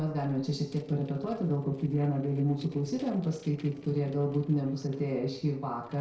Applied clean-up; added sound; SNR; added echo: neural separator model SepFormer DNS4.